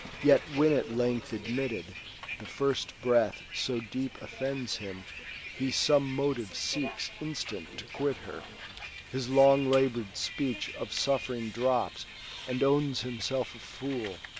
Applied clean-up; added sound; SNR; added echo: none; Bus; 13 dB; none.